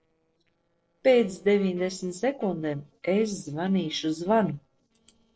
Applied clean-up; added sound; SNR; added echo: neural separator model SepFormer DNS4.